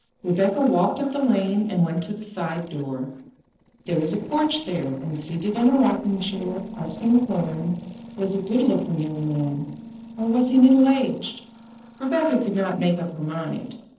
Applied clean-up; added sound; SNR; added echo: neural separator model SepFormer DNS4.